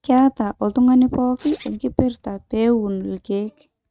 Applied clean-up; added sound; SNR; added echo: neural mask model RNNoise.